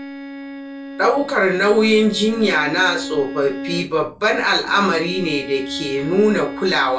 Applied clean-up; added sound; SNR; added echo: none; Bowed string instrument; 12 dB; reverberation time 0.3 s.